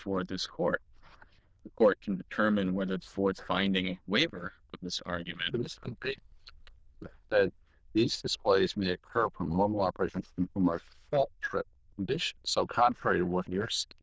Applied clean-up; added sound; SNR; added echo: neural diffusion model UNIVERSE++.